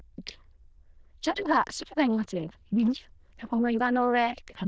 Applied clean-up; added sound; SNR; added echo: neural diffusion model UNIVERSE++.